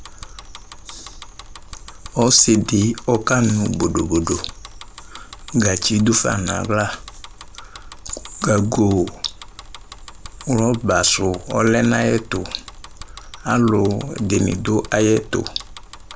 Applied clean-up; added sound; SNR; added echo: none; Bicycle; 17 dB; none.